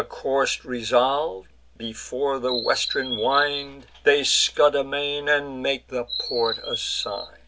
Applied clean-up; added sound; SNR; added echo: none; Chirp, tweet; 7 dB; none.